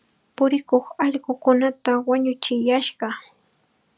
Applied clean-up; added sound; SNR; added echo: none; none; none; none.